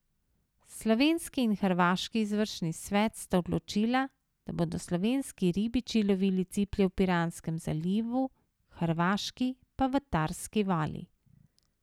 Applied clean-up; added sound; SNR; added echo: none; none; none; none.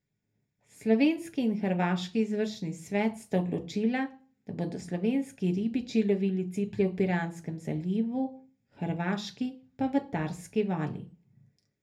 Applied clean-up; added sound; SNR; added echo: none; none; none; reverberation time 0.3 s.